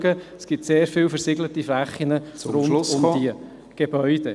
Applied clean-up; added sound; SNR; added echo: none; none; none; none.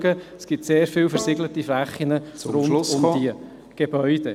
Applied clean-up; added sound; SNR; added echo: none; Bowed string instrument; 14 dB; none.